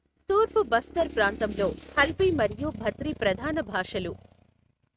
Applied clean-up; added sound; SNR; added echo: neural mask model RNNoise.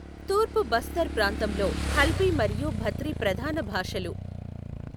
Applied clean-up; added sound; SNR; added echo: none; Motorcycle / Engine; 4 dB; none.